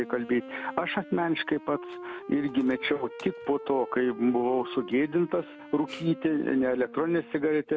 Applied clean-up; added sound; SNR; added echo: none; Wind instrument, woodwind instrument; 15 dB; none.